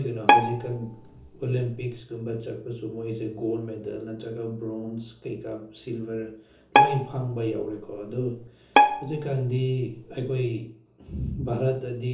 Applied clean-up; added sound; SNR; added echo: none; Bowed string instrument; -5 dB; reverberation time 0.6 s.